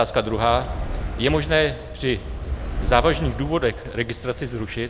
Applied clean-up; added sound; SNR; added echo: none; Fire; 6 dB; none.